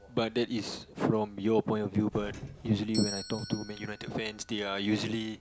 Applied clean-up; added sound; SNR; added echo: none; Doorbell; 15 dB; none.